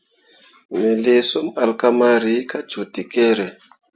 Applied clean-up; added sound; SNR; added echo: none; none; none; none.